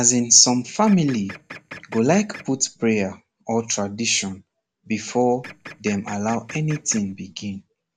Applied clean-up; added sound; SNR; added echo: none; Printer; 18 dB; none.